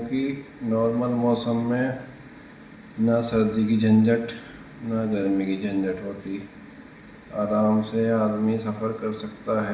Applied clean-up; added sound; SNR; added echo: none; none; none; reverberation time 0.7 s.